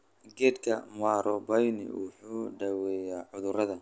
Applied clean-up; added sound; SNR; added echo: none; none; none; none.